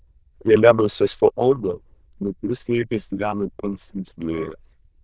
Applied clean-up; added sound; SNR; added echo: neural diffusion model UNIVERSE++.